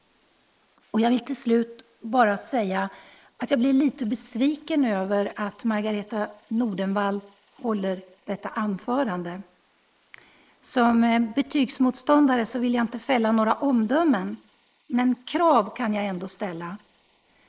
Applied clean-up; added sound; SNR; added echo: neural mask model Resemble Enhance denoiser.